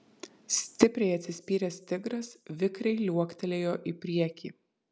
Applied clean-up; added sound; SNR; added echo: none; none; none; none.